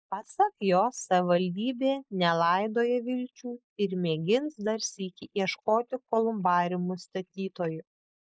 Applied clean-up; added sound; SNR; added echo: neural mask model Resemble Enhance denoiser.